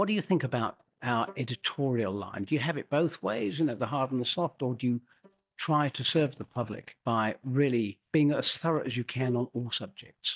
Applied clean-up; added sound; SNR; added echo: neural mask model DeepFilterNet 3.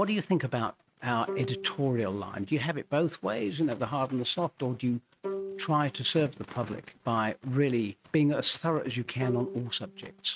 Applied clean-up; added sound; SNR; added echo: neural mask model RNNoise.